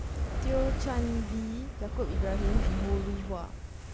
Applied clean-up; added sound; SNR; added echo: none; Fire; -4 dB; none.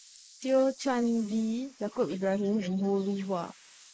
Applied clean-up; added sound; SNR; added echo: neural mask model Resemble Enhance denoiser.